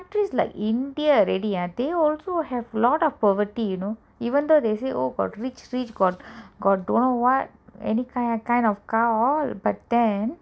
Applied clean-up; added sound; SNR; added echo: none; none; none; none.